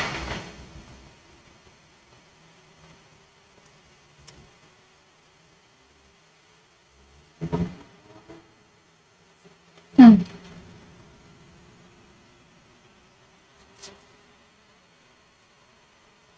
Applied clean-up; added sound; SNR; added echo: neural mask model RNNoise.